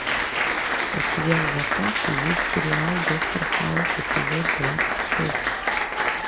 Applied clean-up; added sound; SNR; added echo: none; Applause; -5 dB; none.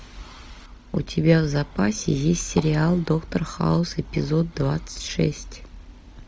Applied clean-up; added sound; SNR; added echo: none; none; none; none.